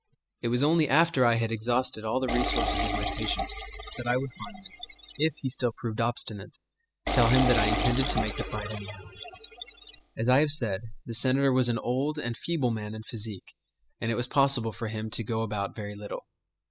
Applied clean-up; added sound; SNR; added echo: classical method spectral subtraction.